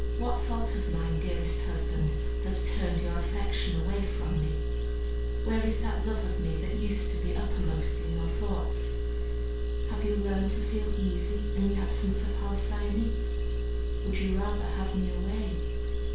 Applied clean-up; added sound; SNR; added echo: none; Engine; -4 dB; reverberation time 0.4 s.